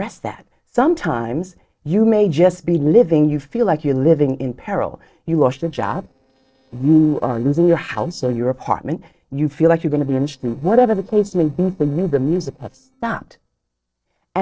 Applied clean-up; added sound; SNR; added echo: neural separator model SepFormer DNS4.